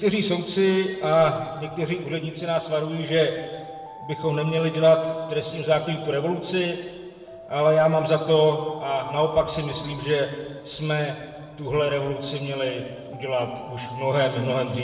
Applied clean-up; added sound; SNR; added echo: none; Alarm; 19 dB; reverberation time 1.4 s.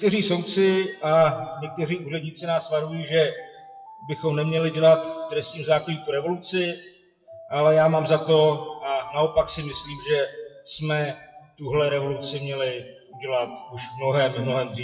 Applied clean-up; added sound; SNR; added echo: classical method WPE with log-MMSE.